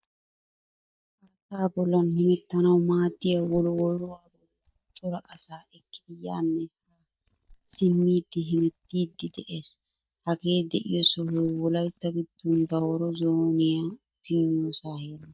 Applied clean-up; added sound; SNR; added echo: neural mask model DeepFilterNet 3.